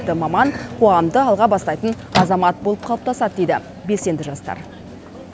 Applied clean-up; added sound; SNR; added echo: none; Microwave oven; 10 dB; none.